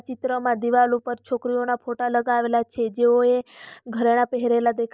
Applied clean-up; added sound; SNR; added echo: none; none; none; none.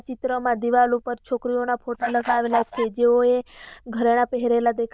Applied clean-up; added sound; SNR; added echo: neural diffusion model UNIVERSE++.